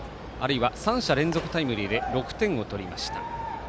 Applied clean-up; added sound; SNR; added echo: none; none; none; none.